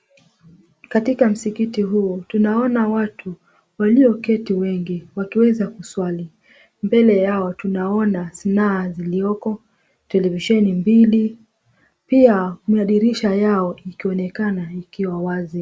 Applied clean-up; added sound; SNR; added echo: none; none; none; none.